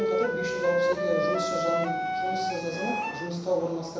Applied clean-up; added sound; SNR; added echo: none; Wind instrument, woodwind instrument; -2 dB; reverberation time 1.0 s.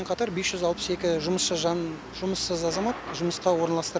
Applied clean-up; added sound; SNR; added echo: none; none; none; none.